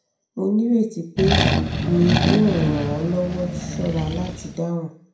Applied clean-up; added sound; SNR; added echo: none; Accelerating, revving, vroom; 0 dB; reverberation time 0.5 s.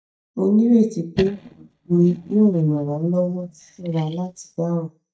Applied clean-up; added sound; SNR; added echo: neural mask model DeepFilterNet 3.